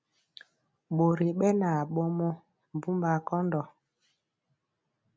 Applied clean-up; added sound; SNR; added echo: none; none; none; none.